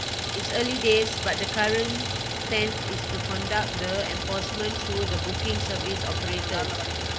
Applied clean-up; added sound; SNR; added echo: none; Idling; 0 dB; none.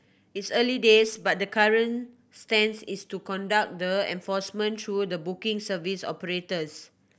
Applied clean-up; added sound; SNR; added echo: none; none; none; none.